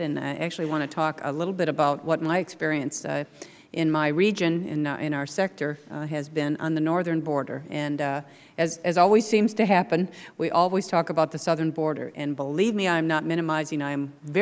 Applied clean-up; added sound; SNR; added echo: none; none; none; none.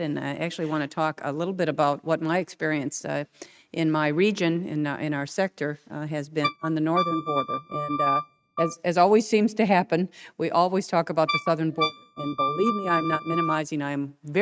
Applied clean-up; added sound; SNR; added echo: neural mask model RNNoise.